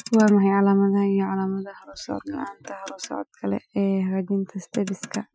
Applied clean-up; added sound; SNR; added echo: classical method Wiener filter.